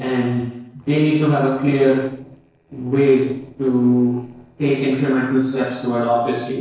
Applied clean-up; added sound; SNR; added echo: neural separator model SepFormer DNS4.